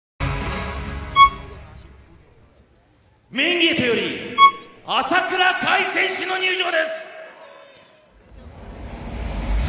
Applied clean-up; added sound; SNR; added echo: none; Bowed string instrument; -4 dB; none.